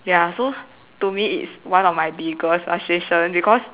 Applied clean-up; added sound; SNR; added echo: none; none; none; none.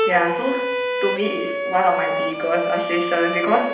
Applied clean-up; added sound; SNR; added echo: none; Bowed string instrument; 2 dB; reverberation time 0.8 s.